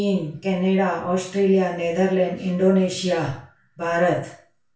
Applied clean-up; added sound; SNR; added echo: none; none; none; reverberation time 0.3 s.